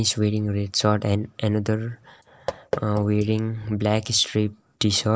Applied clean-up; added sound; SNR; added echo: neural mask model Resemble Enhance denoiser.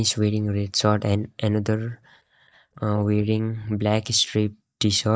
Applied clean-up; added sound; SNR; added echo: neural mask model DeepFilterNet 3.